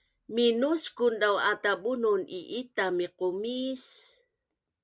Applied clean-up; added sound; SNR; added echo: none; none; none; none.